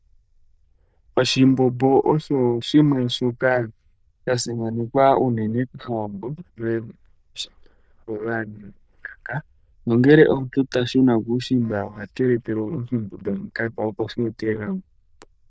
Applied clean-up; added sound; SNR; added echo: neural diffusion model UNIVERSE++.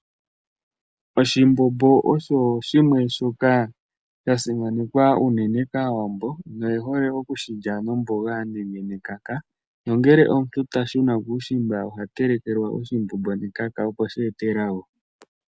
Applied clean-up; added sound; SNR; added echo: none; none; none; none.